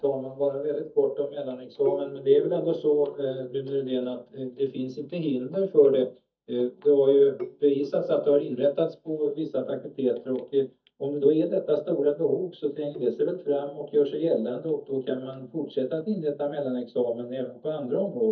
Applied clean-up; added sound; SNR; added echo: neural mask model DeepFilterNet 3.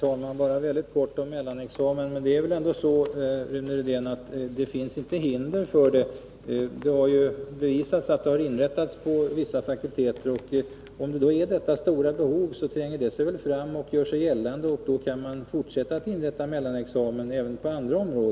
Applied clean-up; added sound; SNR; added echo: none; none; none; none.